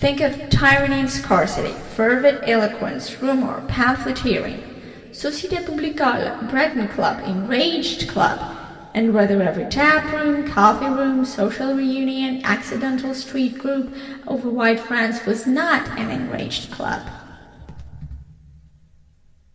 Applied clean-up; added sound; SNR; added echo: none; none; none; reverberation time 2.3 s.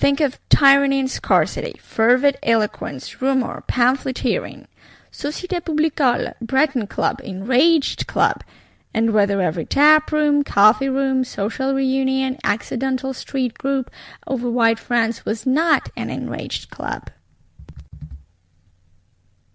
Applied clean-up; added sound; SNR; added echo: none; none; none; none.